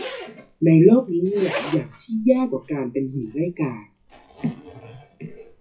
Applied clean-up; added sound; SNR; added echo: classical method WPE with log-MMSE.